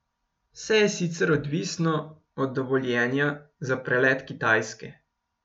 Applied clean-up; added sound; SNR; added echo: none; none; none; none.